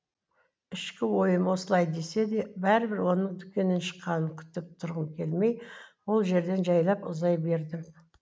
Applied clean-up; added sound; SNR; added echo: none; none; none; none.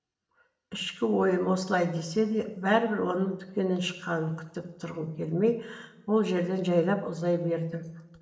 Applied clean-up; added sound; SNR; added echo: none; none; none; reverberation time 1.2 s.